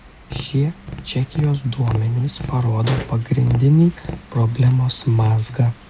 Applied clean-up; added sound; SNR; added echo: none; Tap; 14 dB; none.